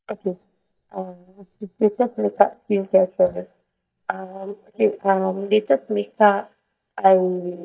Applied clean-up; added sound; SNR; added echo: neural mask model DeepFilterNet 3.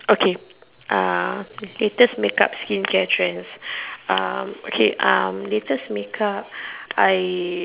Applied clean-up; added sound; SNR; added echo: none; none; none; none.